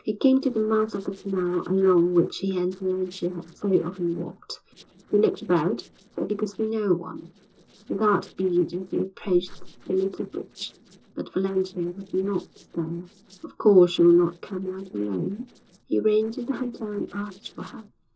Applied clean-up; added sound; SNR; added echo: neural separator model SepFormer DNS4.